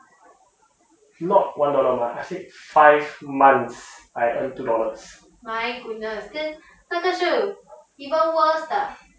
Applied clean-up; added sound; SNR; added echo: none; none; none; none.